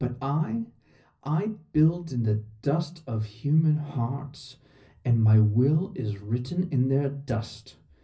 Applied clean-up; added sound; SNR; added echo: none; none; none; reverberation time 0.4 s.